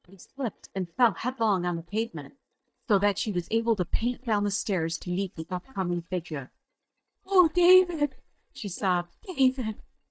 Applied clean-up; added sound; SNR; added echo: neural mask model DeepFilterNet 3.